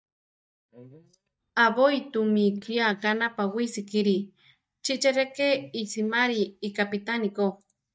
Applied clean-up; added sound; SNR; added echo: neural mask model DeepFilterNet 3.